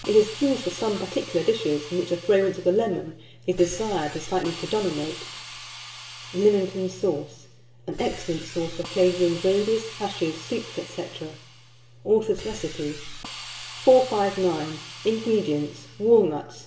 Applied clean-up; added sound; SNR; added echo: none; Hiss; 15 dB; reverberation time 0.6 s.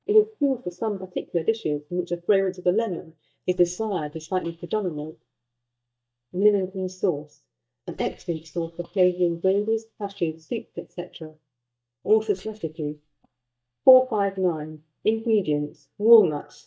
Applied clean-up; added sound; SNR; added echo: neural mask model DeepFilterNet 3.